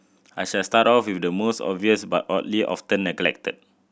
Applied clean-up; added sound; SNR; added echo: none; none; none; none.